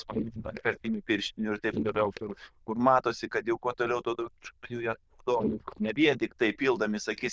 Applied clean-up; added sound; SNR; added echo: neural diffusion model UNIVERSE++.